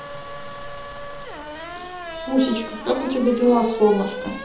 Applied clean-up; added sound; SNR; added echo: none; Race car, auto racing / Accelerating, revving, vroom; 11 dB; reverberation time 1.2 s.